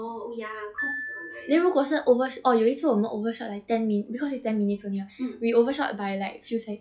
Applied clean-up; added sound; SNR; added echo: classical method log-MMSE.